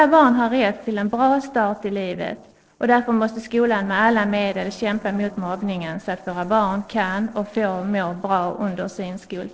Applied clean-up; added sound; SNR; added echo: neural separator model SepFormer DNS4.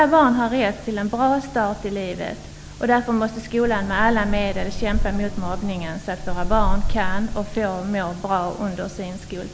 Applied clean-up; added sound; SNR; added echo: none; Boat, Water vehicle; 0 dB; none.